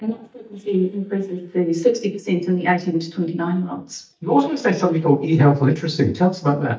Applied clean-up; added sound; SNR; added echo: neural mask model DeepFilterNet 3.